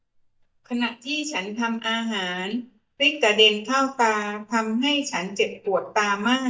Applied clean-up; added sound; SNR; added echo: neural mask model DeepFilterNet 3.